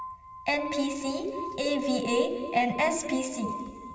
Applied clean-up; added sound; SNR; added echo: none; Glass; 11 dB; reverberation time 2.0 s.